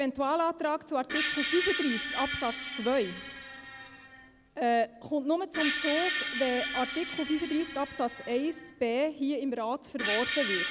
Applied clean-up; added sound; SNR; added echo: none; Screech; 2 dB; none.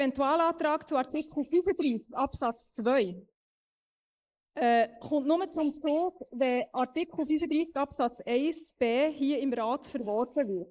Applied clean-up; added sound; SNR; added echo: neural mask model Resemble Enhance denoiser.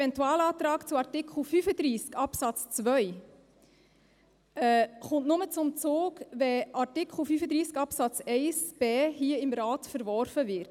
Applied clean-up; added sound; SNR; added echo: none; none; none; none.